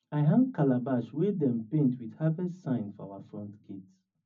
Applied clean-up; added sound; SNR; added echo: none; none; none; reverberation time 0.4 s.